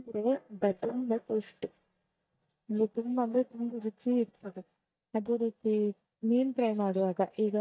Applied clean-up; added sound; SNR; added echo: neural mask model DeepFilterNet 3.